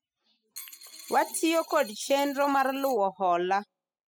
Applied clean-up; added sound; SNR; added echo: classical method spectral subtraction.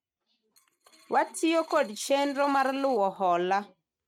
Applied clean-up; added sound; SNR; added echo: neural mask model RNNoise.